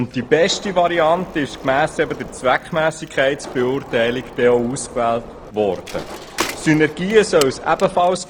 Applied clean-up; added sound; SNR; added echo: none; Bicycle + Subway, metro, underground; 15 dB; none.